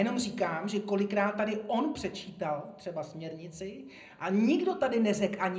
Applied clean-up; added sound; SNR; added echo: none; none; none; reverberation time 0.4 s.